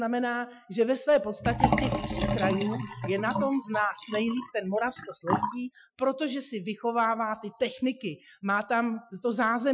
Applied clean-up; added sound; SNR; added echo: classical method Wiener filter.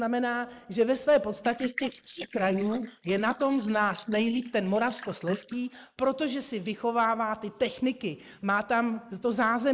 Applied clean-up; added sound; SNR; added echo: neural mask model Resemble Enhance denoiser.